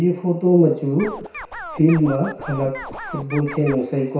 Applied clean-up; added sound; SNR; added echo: none; Scratching (performance technique); 13 dB; reverberation time 0.6 s.